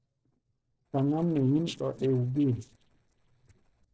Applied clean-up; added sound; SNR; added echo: neural separator model SepFormer DNS4.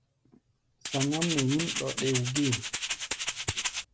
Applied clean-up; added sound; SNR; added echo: none; Rattle (instrument); 1 dB; none.